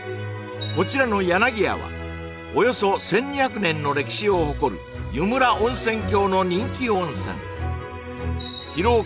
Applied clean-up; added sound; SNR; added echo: none; none; none; none.